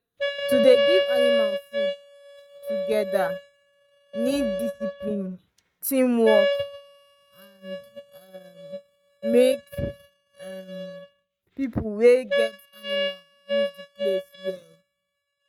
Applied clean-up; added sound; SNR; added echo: neural mask model RNNoise.